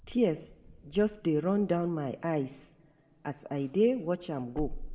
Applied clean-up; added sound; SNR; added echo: none; Wind / Car; 14 dB; reverberation time 0.7 s.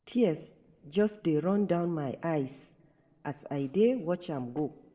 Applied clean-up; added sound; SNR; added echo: neural separator model SepFormer DNS4.